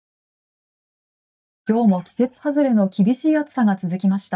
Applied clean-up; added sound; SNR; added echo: neural mask model DeepFilterNet 3.